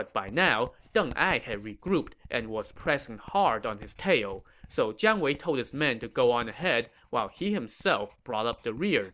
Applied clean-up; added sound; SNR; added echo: neural mask model DeepFilterNet 3.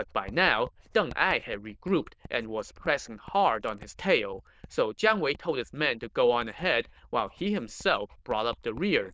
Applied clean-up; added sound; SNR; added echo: neural diffusion model UNIVERSE++.